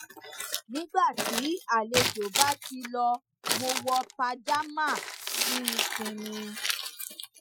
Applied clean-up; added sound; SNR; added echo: classical method Wiener filter.